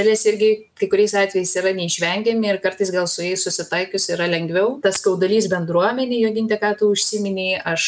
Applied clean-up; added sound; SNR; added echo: none; none; none; none.